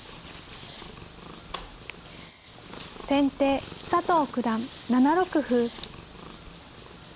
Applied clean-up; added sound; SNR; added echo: none; Purr; 15 dB; none.